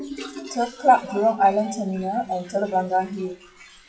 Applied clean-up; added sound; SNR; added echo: classical method WPE with log-MMSE.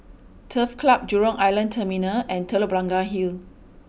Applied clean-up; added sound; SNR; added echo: none; none; none; none.